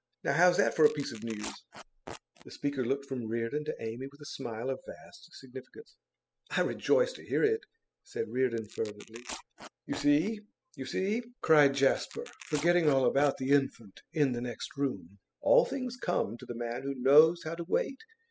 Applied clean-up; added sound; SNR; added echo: classical method spectral subtraction.